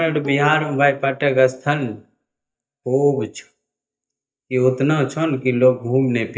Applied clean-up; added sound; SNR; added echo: neural mask model DeepFilterNet 3.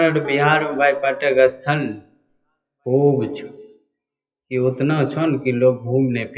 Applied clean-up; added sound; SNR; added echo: classical method WPE with log-MMSE.